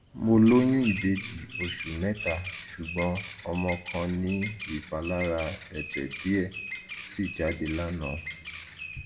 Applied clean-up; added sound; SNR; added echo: none; Bird vocalization, bird call, bird song; 10 dB; reverberation time 1.3 s.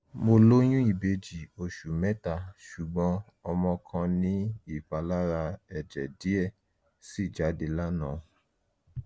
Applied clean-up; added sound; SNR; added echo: none; none; none; none.